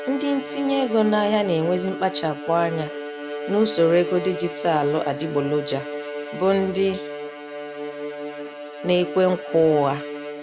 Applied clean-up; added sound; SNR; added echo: none; Bowed string instrument; 9 dB; none.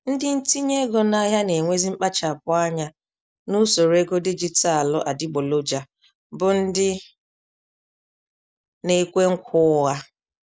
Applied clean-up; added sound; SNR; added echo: none; none; none; none.